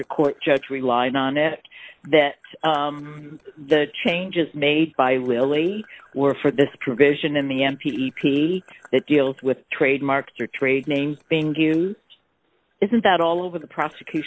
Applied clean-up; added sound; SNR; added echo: neural separator model SepFormer DNS4.